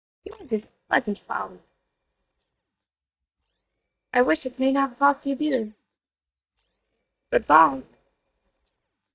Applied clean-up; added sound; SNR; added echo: neural mask model DeepFilterNet 3.